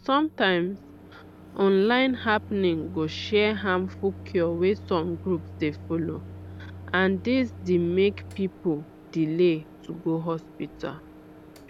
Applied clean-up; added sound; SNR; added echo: none; Microwave oven; 16 dB; none.